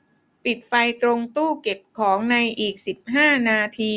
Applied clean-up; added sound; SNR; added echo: none; none; none; none.